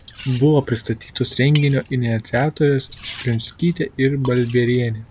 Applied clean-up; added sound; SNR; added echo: none; Liquid; 18 dB; none.